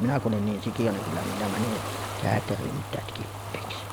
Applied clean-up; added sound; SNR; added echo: none; Ocean; 8 dB; none.